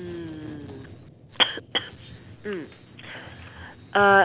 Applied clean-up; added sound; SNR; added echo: none; Thunder; 18 dB; none.